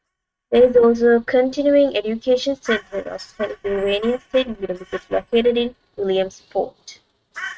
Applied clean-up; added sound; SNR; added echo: neural mask model RNNoise.